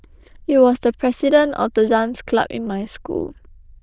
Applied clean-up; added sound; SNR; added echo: neural diffusion model UNIVERSE++.